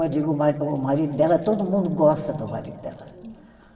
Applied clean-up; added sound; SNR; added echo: none; Wind chime; 19 dB; reverberation time 2.2 s.